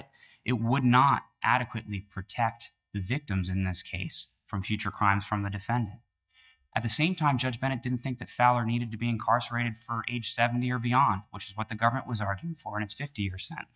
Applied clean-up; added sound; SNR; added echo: neural mask model DeepFilterNet 3.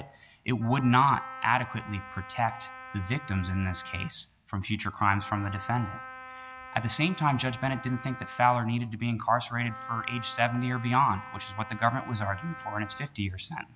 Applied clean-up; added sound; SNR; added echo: none; Wind instrument, woodwind instrument; 15 dB; none.